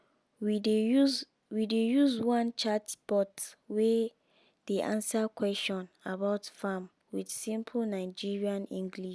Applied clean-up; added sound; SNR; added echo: none; none; none; none.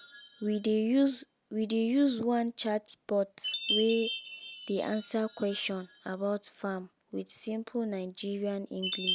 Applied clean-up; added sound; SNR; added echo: none; Chime; 8 dB; none.